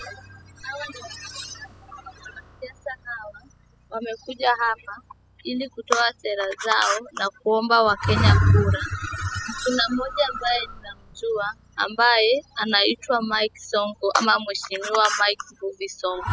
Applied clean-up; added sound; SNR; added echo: classical method spectral subtraction.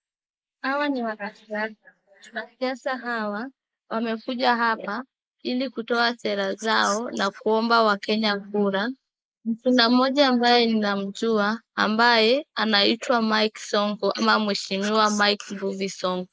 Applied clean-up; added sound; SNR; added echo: neural mask model Resemble Enhance denoiser.